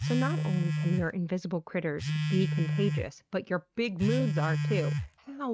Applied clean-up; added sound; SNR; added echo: neural mask model RNNoise.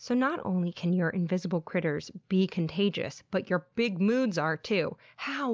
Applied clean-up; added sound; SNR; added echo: none; none; none; none.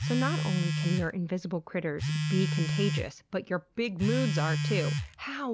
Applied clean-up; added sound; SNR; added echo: none; Telephone; 0 dB; none.